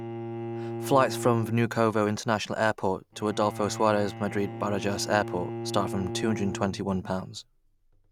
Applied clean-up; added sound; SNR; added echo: none; Bowed string instrument; 9 dB; none.